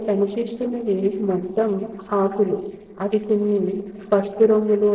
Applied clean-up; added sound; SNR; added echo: neural separator model SepFormer DNS4.